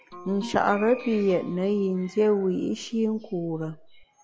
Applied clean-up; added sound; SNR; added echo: none; Guitar; 19 dB; none.